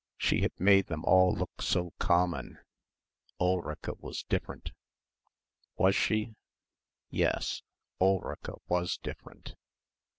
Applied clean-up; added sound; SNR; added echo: none; none; none; none.